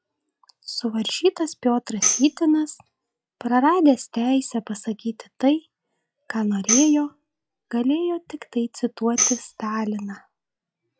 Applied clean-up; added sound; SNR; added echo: classical method log-MMSE.